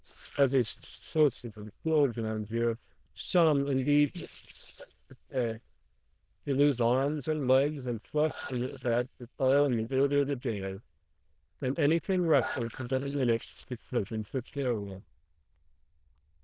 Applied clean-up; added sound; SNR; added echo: neural diffusion model UNIVERSE++.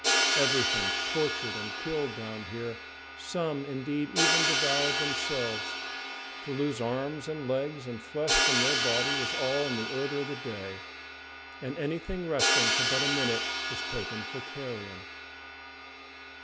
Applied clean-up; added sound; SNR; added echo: none; Crash cymbal; -3 dB; none.